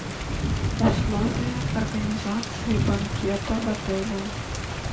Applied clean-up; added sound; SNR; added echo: none; Thunder / Rain; 0 dB; reverberation time 0.2 s.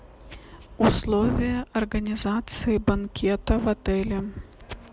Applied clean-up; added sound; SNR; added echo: none; none; none; none.